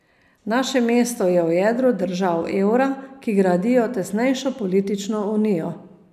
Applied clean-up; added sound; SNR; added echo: none; none; none; none.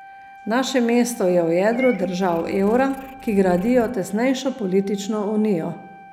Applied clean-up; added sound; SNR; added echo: none; Meow / Purr + Wind instrument, woodwind instrument; 19 dB; none.